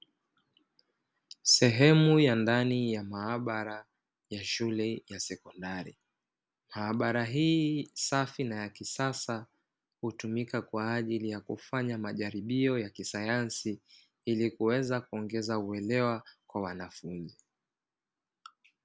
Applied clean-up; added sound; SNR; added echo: none; none; none; none.